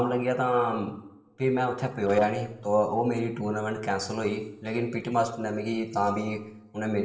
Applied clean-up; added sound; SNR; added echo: neural separator model SepFormer DNS4.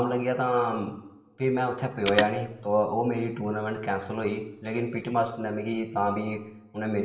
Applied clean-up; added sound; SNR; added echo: none; Telephone; 9 dB; reverberation time 0.8 s.